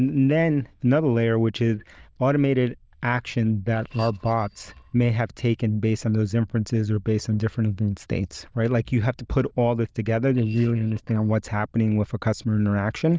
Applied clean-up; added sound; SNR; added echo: neural diffusion model UNIVERSE++.